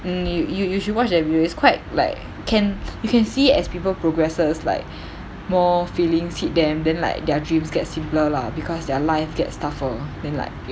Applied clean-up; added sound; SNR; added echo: none; none; none; none.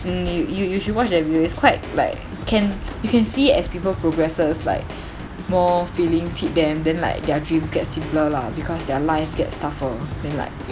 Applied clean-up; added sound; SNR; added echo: none; Drum / Drum kit; 13 dB; none.